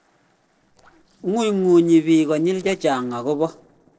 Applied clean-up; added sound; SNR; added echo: neural separator model SepFormer DNS4.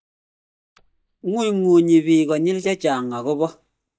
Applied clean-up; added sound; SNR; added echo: neural mask model DeepFilterNet 3.